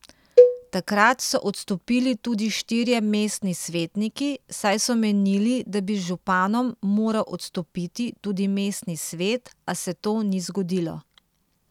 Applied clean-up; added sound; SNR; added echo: none; Cowbell; -3 dB; none.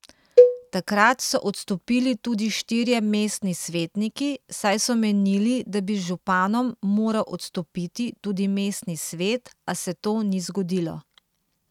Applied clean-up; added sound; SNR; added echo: neural mask model RNNoise.